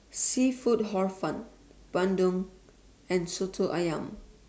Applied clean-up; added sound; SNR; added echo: none; none; none; none.